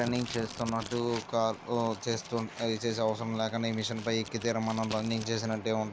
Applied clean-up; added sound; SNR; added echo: none; Packing tape, duct tape; 17 dB; none.